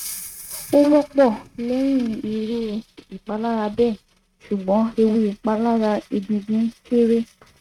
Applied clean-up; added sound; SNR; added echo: neural mask model RNNoise.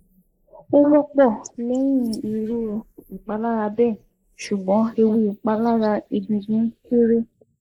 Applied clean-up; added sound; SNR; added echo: neural mask model Resemble Enhance denoiser.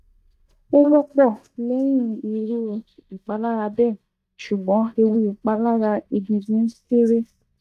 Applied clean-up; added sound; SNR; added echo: neural mask model DeepFilterNet 3.